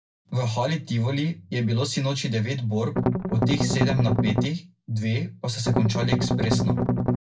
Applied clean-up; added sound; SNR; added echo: none; Strum; -3 dB; reverberation time 0.2 s.